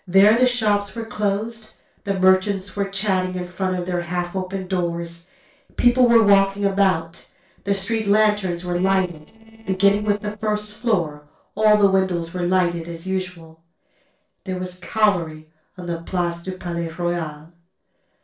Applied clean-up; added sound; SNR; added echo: neural separator model SepFormer DNS4.